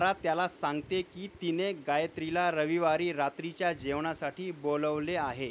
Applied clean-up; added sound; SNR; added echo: none; none; none; none.